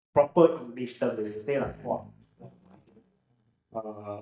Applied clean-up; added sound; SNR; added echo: neural mask model DeepFilterNet 3.